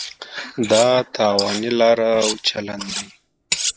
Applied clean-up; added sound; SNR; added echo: neural mask model Resemble Enhance denoiser.